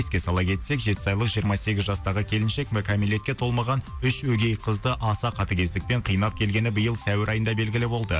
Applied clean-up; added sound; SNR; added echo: none; none; none; none.